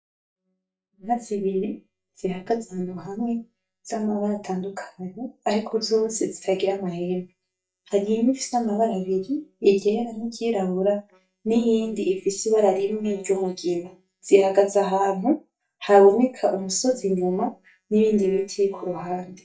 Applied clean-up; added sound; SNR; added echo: neural mask model DeepFilterNet 3.